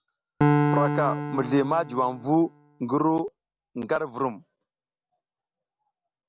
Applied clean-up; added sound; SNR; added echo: none; Piano; 0 dB; none.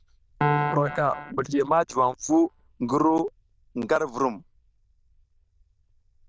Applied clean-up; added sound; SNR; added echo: neural diffusion model UNIVERSE++.